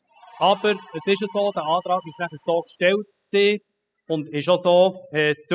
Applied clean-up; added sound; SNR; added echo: classical method spectral subtraction.